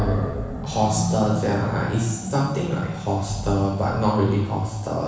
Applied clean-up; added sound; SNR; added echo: none; Animal; 7 dB; reverberation time 1.1 s.